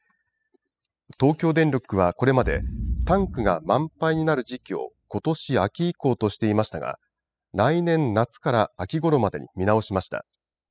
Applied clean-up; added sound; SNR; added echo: classical method spectral subtraction.